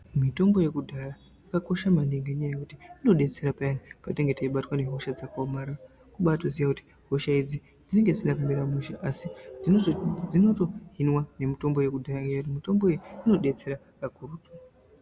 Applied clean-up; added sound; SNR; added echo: none; none; none; none.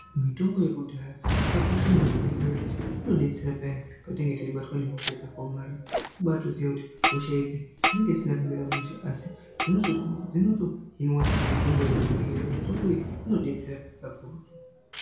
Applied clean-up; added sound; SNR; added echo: none; Boom; 2 dB; reverberation time 0.5 s.